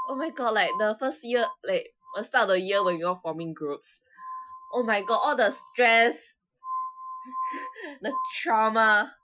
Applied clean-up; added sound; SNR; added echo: classical method Wiener filter.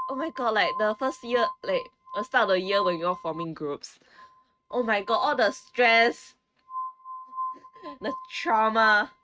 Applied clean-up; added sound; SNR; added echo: neural mask model RNNoise.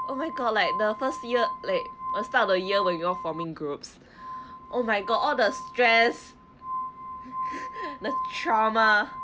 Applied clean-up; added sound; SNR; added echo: none; Glass; 8 dB; none.